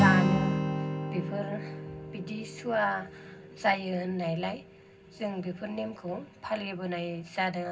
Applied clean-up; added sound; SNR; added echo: none; Acoustic guitar; 0 dB; reverberation time 0.4 s.